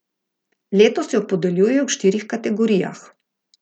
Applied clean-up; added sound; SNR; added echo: none; none; none; none.